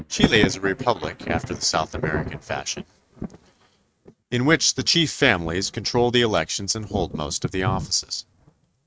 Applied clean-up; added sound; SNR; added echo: neural mask model RNNoise.